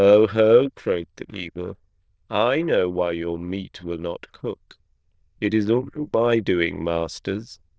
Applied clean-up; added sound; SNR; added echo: neural diffusion model UNIVERSE++.